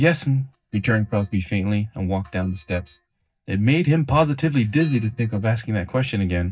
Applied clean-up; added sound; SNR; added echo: neural mask model DeepFilterNet 3.